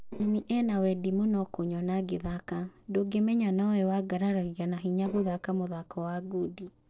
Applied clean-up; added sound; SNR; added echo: neural separator model SepFormer DNS4.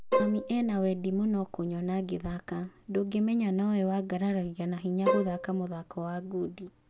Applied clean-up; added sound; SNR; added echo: none; Bowed string instrument; 2 dB; none.